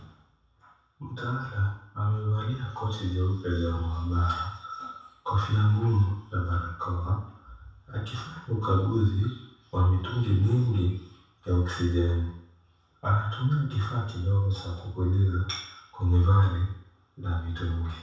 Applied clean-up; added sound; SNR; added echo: none; none; none; reverberation time 0.7 s.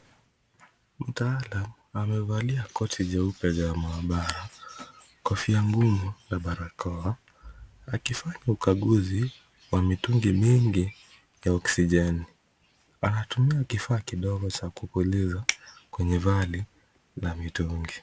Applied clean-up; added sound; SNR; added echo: none; none; none; none.